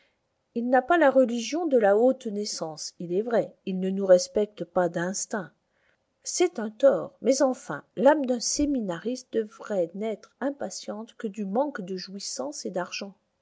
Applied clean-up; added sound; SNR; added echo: none; none; none; none.